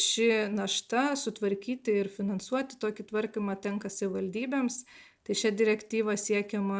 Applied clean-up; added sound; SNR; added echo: none; none; none; none.